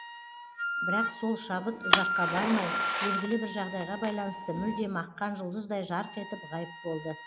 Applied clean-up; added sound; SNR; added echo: none; Fire + Wind instrument, woodwind instrument; 0 dB; none.